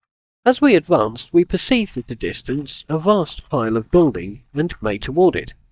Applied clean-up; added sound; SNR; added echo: neural mask model DeepFilterNet 3.